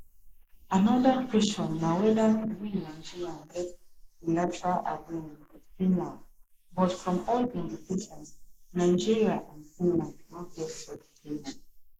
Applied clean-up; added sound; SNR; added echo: neural mask model Resemble Enhance denoiser.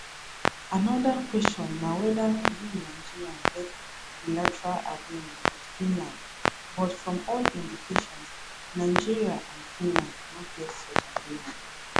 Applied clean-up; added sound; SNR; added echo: none; Clock; 2 dB; none.